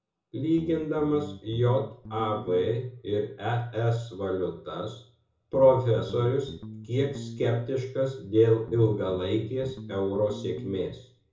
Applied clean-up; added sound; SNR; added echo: none; Guitar; 13 dB; reverberation time 0.6 s.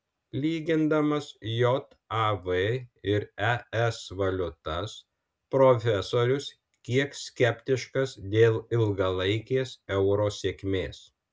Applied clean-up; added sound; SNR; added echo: none; none; none; none.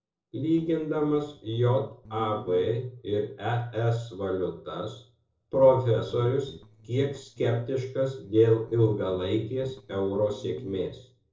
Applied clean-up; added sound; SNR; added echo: neural separator model SepFormer DNS4.